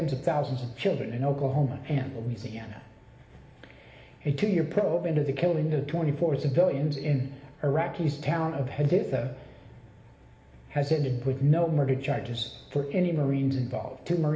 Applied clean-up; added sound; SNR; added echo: none; none; none; reverberation time 1.1 s.